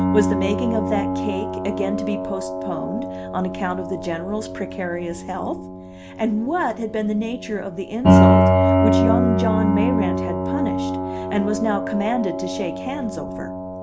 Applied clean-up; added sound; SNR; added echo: none; Piano; -4 dB; none.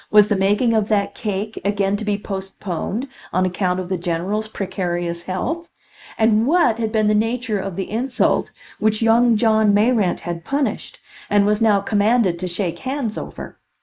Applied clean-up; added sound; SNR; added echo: neural mask model Resemble Enhance denoiser.